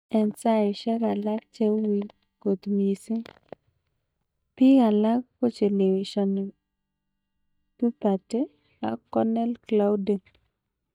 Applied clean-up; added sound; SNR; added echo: neural mask model DeepFilterNet 3.